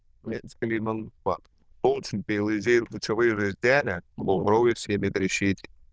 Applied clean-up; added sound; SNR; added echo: neural diffusion model UNIVERSE++.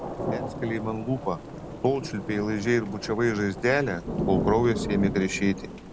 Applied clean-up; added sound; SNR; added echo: none; Thunder / Rain; 6 dB; none.